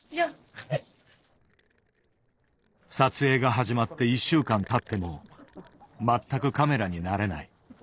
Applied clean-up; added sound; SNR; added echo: neural separator model SepFormer DNS4.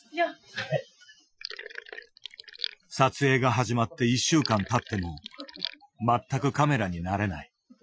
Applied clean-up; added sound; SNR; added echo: classical method Wiener filter.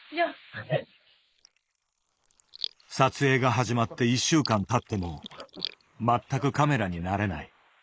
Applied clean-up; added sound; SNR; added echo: neural mask model Resemble Enhance denoiser.